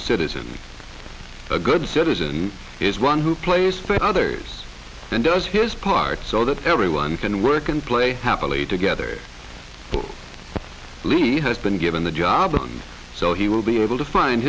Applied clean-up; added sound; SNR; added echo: none; none; none; none.